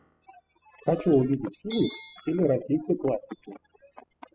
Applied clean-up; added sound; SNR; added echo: classical method spectral subtraction.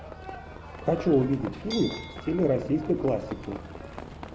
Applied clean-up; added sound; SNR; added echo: none; Livestock, farm animals, working animals; 13 dB; none.